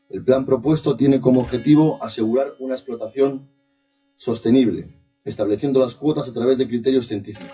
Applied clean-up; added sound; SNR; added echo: classical method WPE with log-MMSE.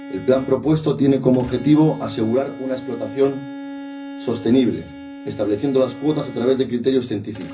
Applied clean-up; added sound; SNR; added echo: none; Bowed string instrument; 14 dB; reverberation time 0.4 s.